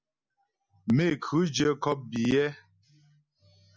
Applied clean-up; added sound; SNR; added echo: none; none; none; none.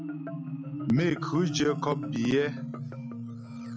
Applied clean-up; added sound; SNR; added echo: none; Marimba, xylophone; 5 dB; none.